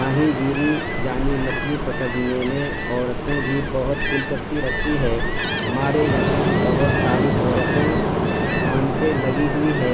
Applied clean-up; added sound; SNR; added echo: none; Ocean; -2 dB; none.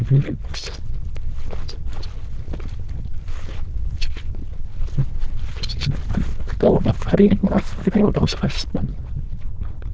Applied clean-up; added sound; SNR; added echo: neural diffusion model UNIVERSE++.